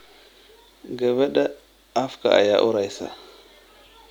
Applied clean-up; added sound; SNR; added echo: none; none; none; none.